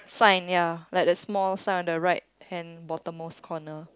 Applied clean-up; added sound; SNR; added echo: none; none; none; none.